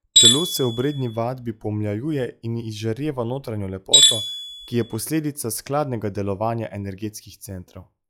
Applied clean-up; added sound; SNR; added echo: classical method log-MMSE.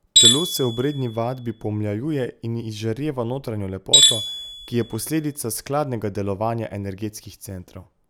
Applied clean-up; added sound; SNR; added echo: none; Tools; -3 dB; none.